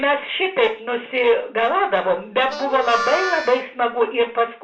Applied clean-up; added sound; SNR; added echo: none; Harmonica; 8 dB; reverberation time 0.3 s.